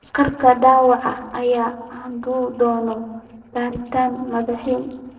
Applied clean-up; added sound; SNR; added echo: neural separator model SepFormer DNS4.